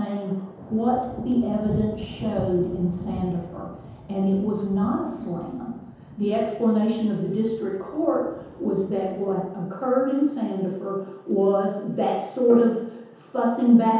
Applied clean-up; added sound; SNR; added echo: none; Thunder; 16 dB; reverberation time 0.9 s.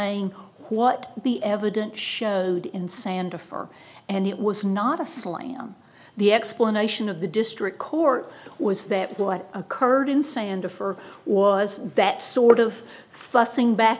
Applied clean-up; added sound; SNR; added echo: none; none; none; none.